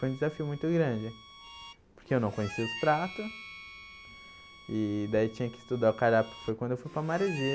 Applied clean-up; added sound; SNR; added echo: none; Harmonica; 15 dB; none.